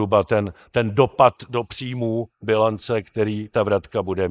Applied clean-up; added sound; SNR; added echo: neural mask model Resemble Enhance denoiser.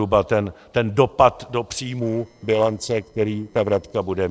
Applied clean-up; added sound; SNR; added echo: neural separator model SepFormer DNS4.